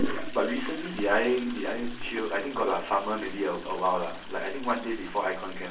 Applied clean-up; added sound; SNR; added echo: none; Toilet flush; 12 dB; reverberation time 0.3 s.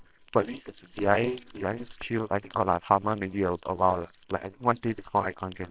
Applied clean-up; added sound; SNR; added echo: neural separator model SepFormer WHAMR!.